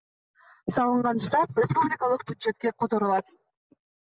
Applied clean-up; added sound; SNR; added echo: none; none; none; none.